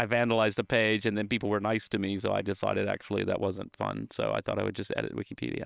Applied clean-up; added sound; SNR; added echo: neural separator model SepFormer WHAM!.